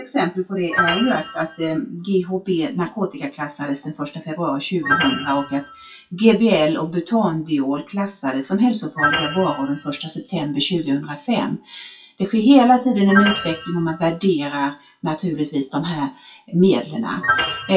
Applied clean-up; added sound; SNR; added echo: classical method WPE with log-MMSE.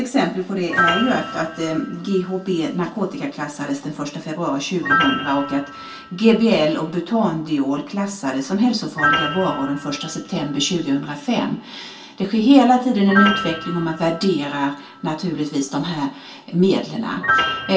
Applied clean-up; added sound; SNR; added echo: none; Piano; 7 dB; reverberation time 0.2 s.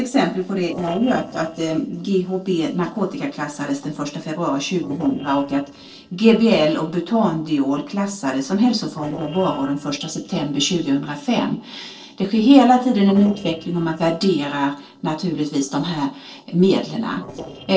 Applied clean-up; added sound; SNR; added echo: neural separator model SepFormer DNS4.